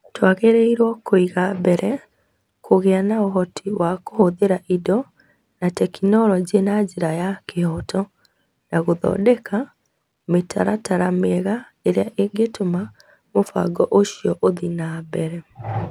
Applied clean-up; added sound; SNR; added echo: none; none; none; none.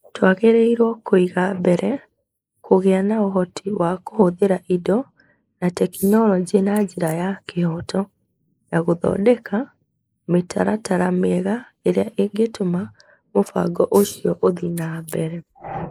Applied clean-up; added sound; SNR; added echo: neural mask model Resemble Enhance denoiser.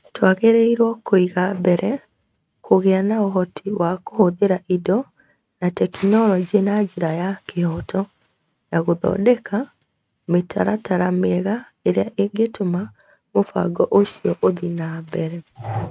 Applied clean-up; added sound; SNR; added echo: neural mask model RNNoise.